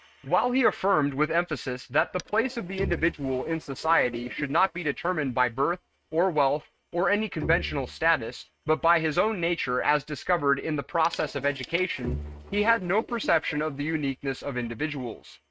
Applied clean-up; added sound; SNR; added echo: neural mask model RNNoise.